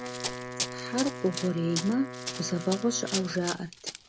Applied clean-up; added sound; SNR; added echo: none; Run + Wind instrument, woodwind instrument; 6 dB; none.